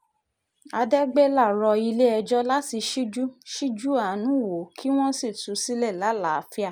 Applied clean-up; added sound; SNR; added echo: none; none; none; none.